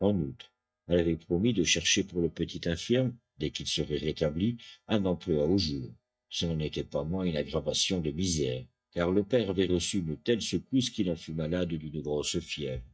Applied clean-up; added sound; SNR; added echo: neural mask model DeepFilterNet 3.